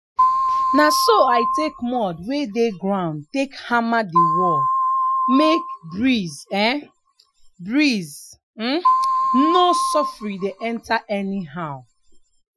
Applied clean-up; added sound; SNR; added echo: classical method Wiener filter.